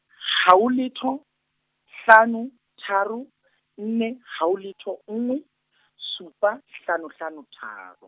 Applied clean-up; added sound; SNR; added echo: none; none; none; none.